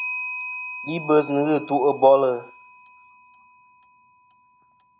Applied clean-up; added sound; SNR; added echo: none; Clock; 13 dB; none.